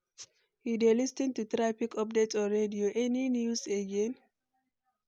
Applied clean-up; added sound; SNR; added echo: none; none; none; none.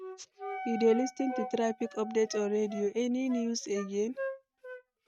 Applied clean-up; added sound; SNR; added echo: neural mask model RNNoise.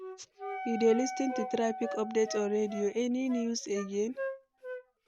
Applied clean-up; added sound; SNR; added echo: none; Wind instrument, woodwind instrument + Wind instrument, woodwind instrument; 8 dB; none.